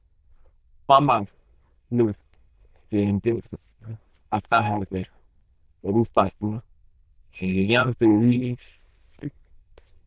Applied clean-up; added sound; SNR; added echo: neural diffusion model UNIVERSE++.